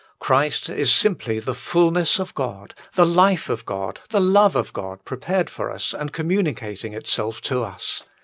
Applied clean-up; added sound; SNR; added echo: none; none; none; none.